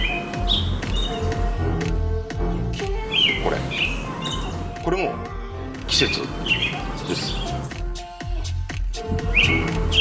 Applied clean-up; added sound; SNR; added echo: none; Chirp, tweet; 2 dB; reverberation time 2.3 s.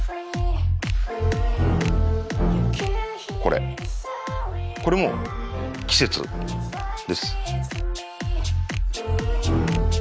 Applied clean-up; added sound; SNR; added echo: none; none; none; none.